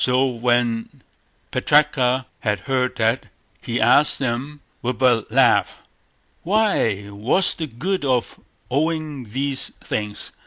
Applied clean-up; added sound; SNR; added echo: none; none; none; none.